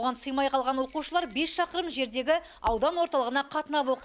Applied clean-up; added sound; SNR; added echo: none; Keys jangling + Crackle; 18 dB; none.